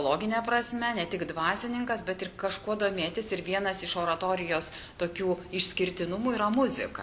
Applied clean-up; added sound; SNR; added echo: none; none; none; none.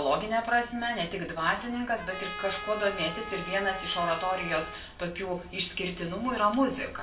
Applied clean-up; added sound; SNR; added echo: none; Trumpet; 10 dB; reverberation time 0.2 s.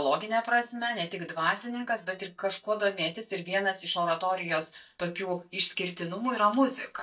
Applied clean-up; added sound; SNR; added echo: neural mask model DeepFilterNet 3.